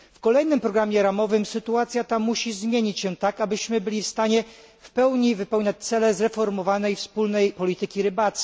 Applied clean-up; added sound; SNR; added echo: none; none; none; none.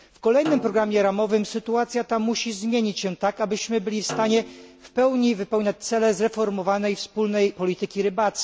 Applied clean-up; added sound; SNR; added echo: none; Snare drum; 17 dB; none.